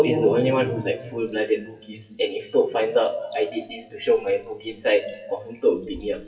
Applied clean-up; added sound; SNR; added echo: classical method WPE with log-MMSE.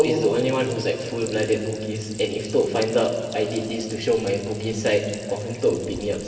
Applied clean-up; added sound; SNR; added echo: none; Stream; 18 dB; reverberation time 2.6 s.